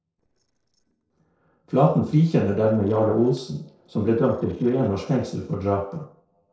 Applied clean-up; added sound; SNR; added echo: neural separator model SepFormer DNS4.